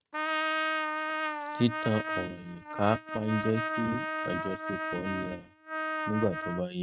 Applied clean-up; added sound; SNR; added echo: neural mask model RNNoise.